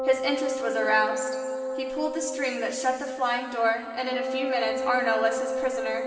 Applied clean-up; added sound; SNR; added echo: none; Wind instrument, woodwind instrument; 3 dB; reverberation time 2.4 s.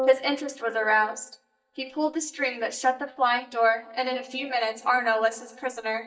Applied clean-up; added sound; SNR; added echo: neural mask model DeepFilterNet 3.